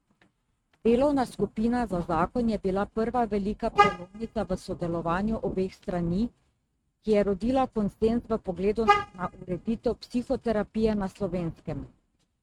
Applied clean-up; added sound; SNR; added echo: neural mask model RNNoise.